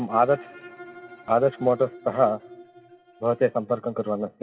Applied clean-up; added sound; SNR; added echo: classical method WPE with log-MMSE.